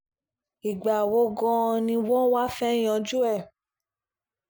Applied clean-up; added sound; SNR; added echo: none; none; none; none.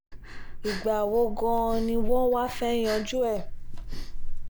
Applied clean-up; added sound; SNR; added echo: none; Breathing; 1 dB; none.